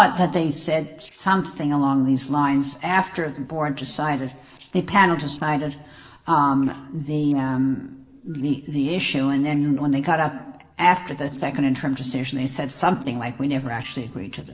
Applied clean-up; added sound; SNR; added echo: neural separator model SepFormer DNS4.